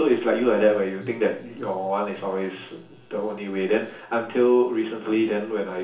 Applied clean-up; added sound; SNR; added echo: none; none; none; reverberation time 0.7 s.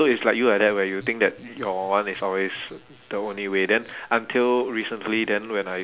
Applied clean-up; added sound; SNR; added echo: none; none; none; none.